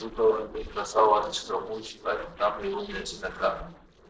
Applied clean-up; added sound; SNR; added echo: neural separator model SepFormer DNS4.